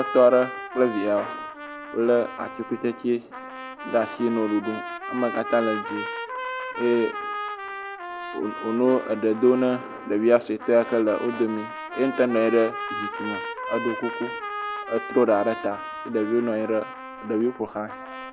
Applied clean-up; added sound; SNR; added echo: none; Trumpet; 10 dB; none.